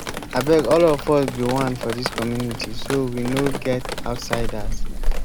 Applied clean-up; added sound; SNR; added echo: none; Drip; 3 dB; none.